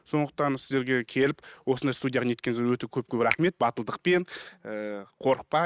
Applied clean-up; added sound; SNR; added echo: neural mask model RNNoise.